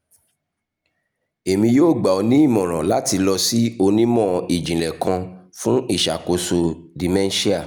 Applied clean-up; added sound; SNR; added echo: none; none; none; none.